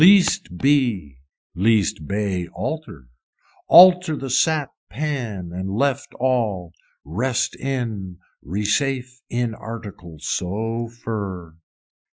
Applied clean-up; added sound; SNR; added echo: classical method Wiener filter.